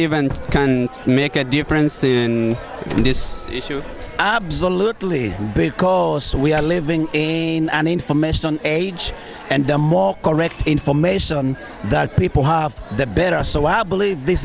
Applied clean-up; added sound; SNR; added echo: none; Doorbell; 14 dB; none.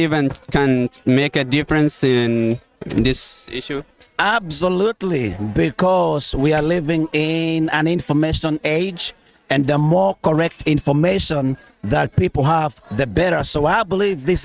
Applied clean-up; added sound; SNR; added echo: neural mask model RNNoise.